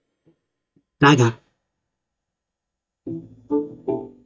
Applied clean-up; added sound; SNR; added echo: neural mask model DeepFilterNet 3.